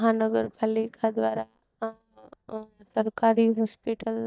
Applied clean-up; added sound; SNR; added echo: neural mask model DeepFilterNet 3.